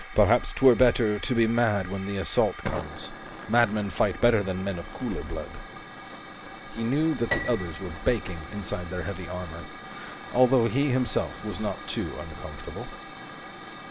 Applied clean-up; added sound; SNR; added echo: none; Piano + Hiss / Fire; 12 dB; none.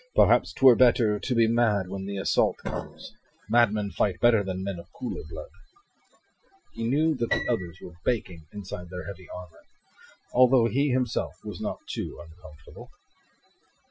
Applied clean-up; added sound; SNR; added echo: classical method Wiener filter.